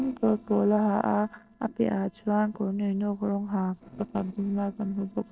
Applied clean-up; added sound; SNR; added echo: neural separator model SepFormer DNS4.